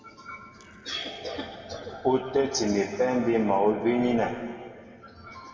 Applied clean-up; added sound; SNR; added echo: none; none; none; reverberation time 2.0 s.